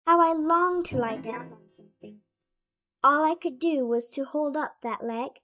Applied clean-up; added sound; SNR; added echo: neural mask model DeepFilterNet 3.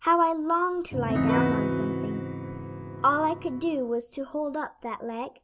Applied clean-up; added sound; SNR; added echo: none; Piano; 1 dB; none.